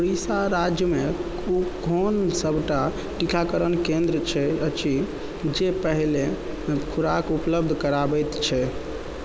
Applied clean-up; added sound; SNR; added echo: none; Crackle; 12 dB; none.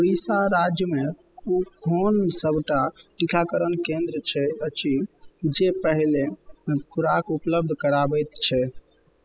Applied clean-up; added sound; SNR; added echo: classical method spectral subtraction.